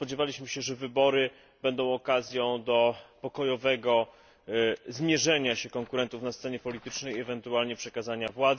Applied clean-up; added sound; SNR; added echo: none; none; none; none.